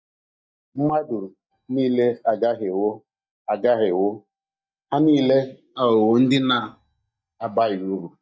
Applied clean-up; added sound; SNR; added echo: neural mask model DeepFilterNet 3.